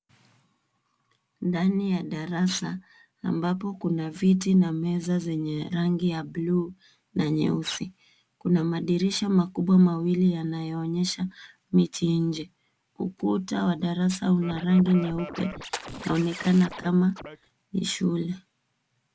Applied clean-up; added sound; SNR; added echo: none; Fire + Scratching (performance technique); 13 dB; none.